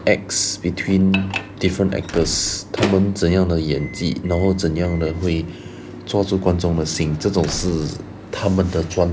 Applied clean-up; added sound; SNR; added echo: none; Slam + Microwave oven; 14 dB; none.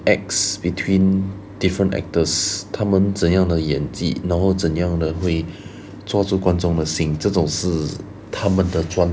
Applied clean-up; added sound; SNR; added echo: none; none; none; none.